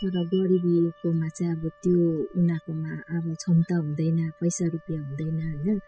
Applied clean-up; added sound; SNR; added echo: classical method spectral subtraction.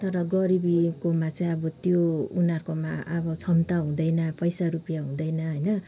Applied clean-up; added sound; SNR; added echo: none; none; none; none.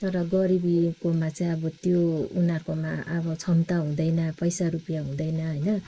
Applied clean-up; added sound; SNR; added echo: neural mask model Resemble Enhance denoiser.